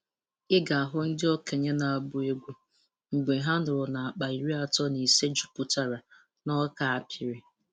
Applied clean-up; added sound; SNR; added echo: none; none; none; none.